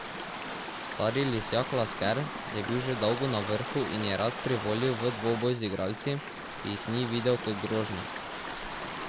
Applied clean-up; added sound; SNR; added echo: none; Stream / Ocean; 6 dB; none.